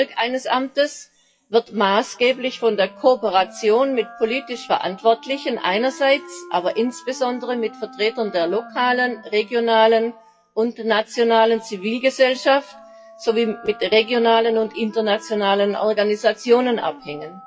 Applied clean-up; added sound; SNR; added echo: classical method WPE with log-MMSE.